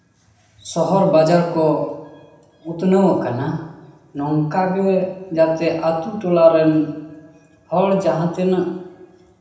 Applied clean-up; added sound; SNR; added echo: none; none; none; reverberation time 0.9 s.